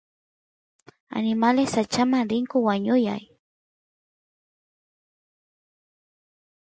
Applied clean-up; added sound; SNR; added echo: none; none; none; none.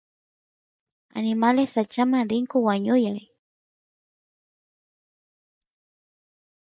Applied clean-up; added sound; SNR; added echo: neural mask model DeepFilterNet 3.